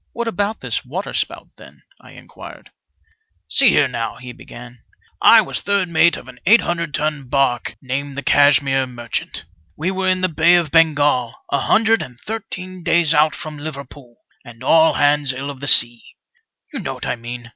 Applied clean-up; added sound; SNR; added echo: none; none; none; none.